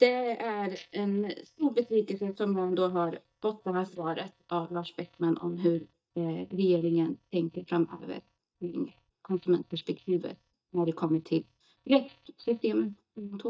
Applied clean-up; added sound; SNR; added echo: neural mask model DeepFilterNet 3.